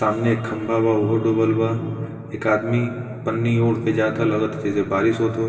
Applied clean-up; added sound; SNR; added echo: none; none; none; reverberation time 2.8 s.